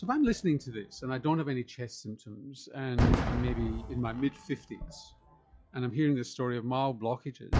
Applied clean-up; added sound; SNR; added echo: classical method log-MMSE.